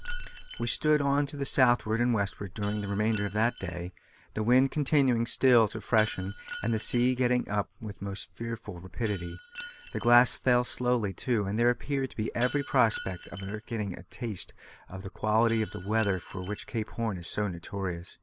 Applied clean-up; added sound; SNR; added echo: none; Shatter; 18 dB; none.